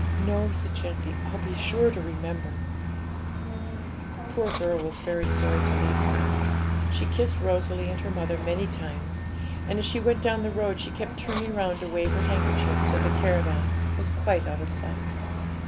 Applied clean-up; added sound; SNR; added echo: none; Aircraft; -3 dB; none.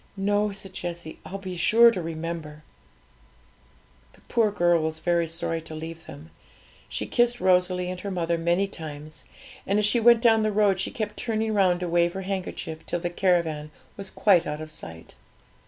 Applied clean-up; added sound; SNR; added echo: none; none; none; none.